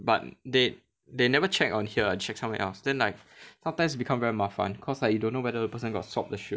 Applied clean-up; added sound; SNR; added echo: none; none; none; none.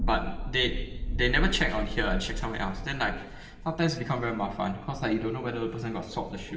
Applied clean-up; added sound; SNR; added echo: none; Thunder; 4 dB; reverberation time 1.2 s.